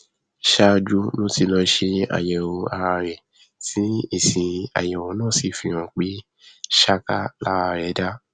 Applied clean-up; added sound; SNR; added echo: none; none; none; none.